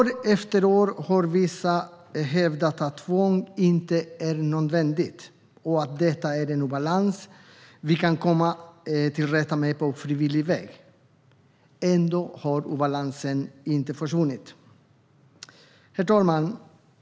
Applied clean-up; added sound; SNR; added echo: none; none; none; none.